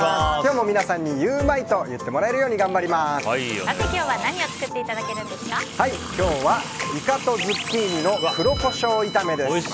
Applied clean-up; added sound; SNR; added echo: none; Water tap, faucet; 12 dB; none.